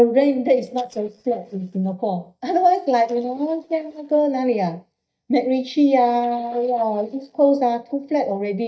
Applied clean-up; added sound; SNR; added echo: neural mask model DeepFilterNet 3.